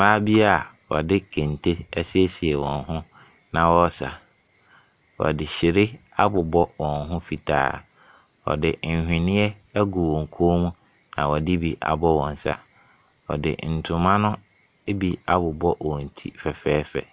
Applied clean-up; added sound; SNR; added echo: none; none; none; none.